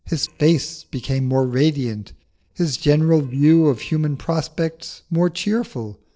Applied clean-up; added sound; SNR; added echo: neural separator model SepFormer DNS4.